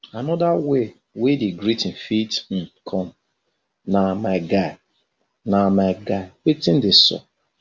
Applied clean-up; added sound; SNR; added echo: none; none; none; none.